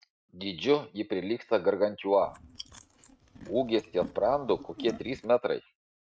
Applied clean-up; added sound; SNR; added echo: neural mask model RNNoise.